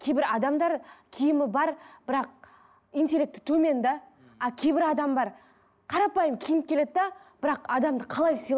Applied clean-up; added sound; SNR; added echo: none; none; none; none.